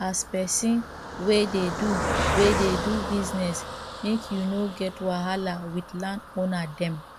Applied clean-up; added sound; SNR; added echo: none; Car passing by; 5 dB; none.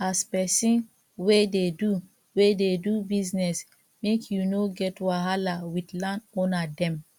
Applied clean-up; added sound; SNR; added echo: none; none; none; none.